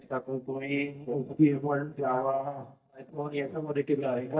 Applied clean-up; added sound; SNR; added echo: neural mask model DeepFilterNet 3.